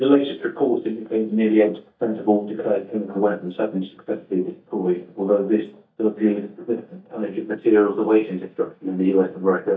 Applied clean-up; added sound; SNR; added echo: neural mask model DeepFilterNet 3.